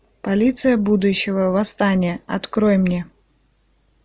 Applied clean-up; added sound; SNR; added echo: none; none; none; none.